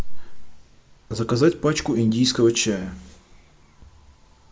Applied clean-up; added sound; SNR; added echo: none; none; none; none.